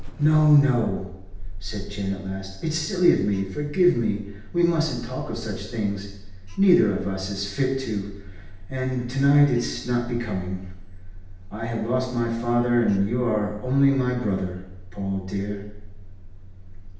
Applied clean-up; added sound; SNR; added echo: none; Alarm; 12 dB; reverberation time 0.9 s.